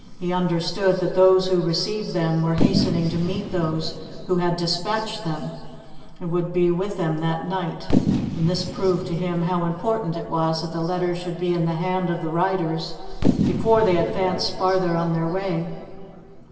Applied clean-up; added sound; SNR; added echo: none; Fireworks; 6 dB; reverberation time 2.3 s.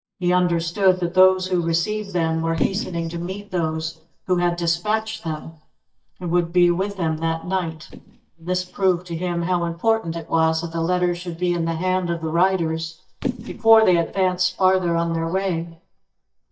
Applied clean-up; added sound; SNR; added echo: neural mask model DeepFilterNet 3.